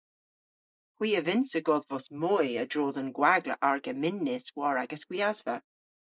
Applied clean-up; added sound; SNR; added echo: neural mask model Resemble Enhance denoiser.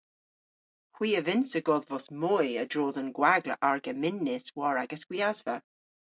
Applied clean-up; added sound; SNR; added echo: none; none; none; none.